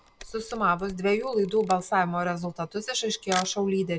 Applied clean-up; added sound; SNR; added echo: none; Camera; 16 dB; none.